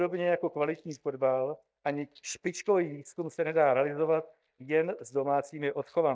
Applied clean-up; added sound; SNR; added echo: neural mask model DeepFilterNet 3.